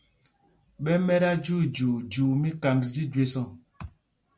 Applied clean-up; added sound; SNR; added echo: none; none; none; none.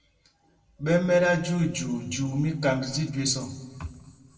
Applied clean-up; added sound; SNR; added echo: none; none; none; reverberation time 1.4 s.